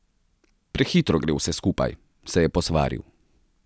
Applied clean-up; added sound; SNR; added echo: none; none; none; none.